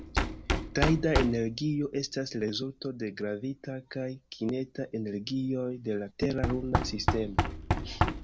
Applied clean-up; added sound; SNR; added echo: none; Knock; 2 dB; none.